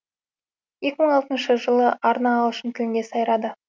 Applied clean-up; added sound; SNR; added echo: none; none; none; none.